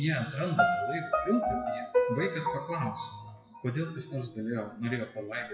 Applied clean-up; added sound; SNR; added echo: classical method WPE with log-MMSE.